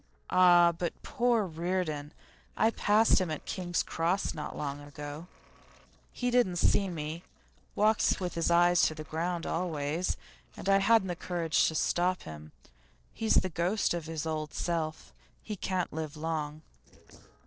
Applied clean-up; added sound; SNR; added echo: neural separator model SepFormer DNS4.